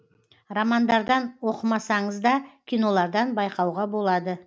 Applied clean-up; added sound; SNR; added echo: none; none; none; none.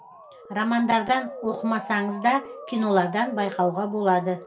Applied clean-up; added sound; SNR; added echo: none; Motor vehicle (road) / Siren; 14 dB; reverberation time 0.2 s.